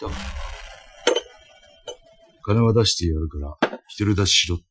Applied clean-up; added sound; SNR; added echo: classical method Wiener filter.